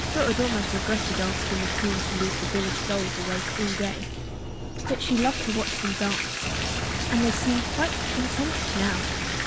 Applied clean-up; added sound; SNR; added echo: none; Bathtub (filling or washing) + Engine; -1 dB; none.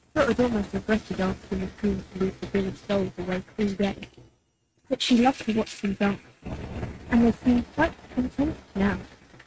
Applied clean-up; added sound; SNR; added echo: neural mask model RNNoise.